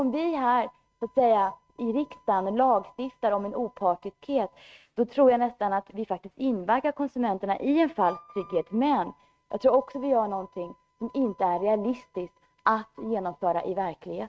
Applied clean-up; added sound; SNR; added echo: neural mask model RNNoise.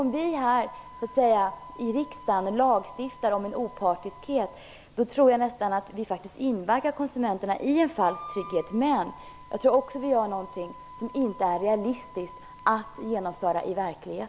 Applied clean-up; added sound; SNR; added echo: none; Harmonica; 20 dB; none.